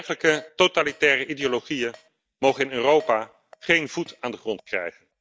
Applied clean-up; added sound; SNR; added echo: neural mask model DeepFilterNet 3.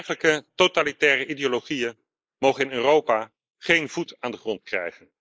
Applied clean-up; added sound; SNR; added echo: neural mask model Resemble Enhance denoiser.